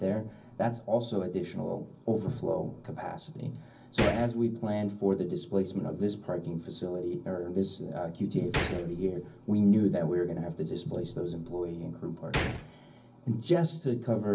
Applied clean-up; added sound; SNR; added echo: none; Gunshot, gunfire; 8 dB; reverberation time 0.4 s.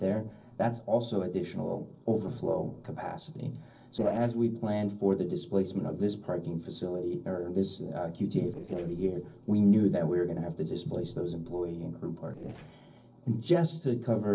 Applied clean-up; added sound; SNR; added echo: neural separator model SepFormer DNS4.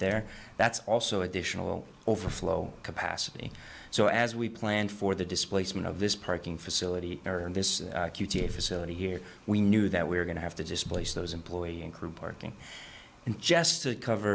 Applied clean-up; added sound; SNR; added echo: none; none; none; none.